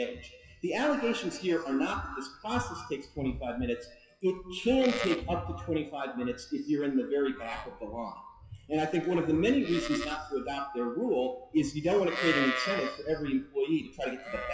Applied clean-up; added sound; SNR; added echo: classical method WPE with log-MMSE.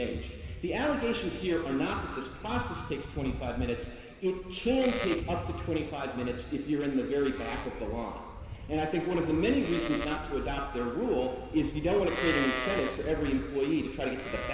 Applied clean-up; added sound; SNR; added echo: none; Livestock, farm animals, working animals; 8 dB; reverberation time 2.2 s.